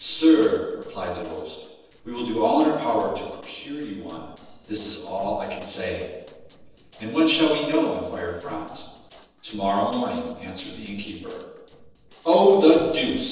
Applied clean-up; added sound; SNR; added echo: neural separator model SepFormer DNS4.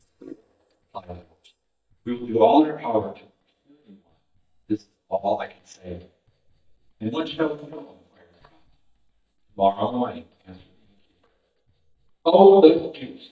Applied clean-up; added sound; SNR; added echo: neural mask model DeepFilterNet 3.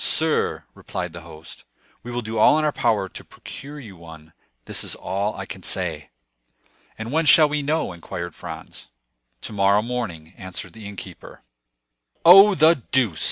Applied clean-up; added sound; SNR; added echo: none; none; none; none.